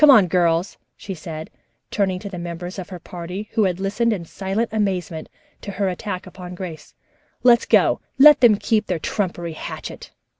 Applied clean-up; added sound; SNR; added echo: none; none; none; none.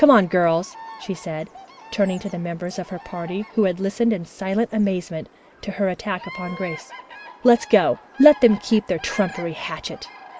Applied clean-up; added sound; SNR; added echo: none; Bird vocalization, bird call, bird song; 19 dB; none.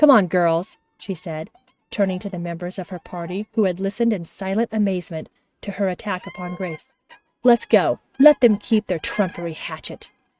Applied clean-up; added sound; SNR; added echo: neural mask model RNNoise.